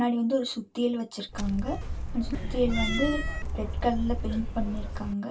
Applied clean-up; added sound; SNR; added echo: none; Cat; 1 dB; reverberation time 0.1 s.